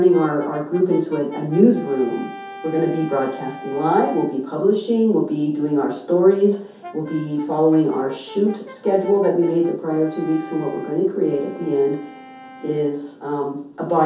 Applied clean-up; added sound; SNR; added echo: none; Brass instrument; 19 dB; reverberation time 0.5 s.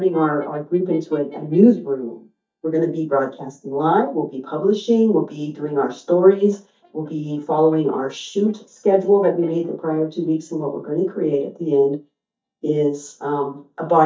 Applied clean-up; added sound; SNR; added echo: neural mask model DeepFilterNet 3.